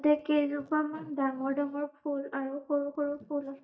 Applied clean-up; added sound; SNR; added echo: neural mask model DeepFilterNet 3.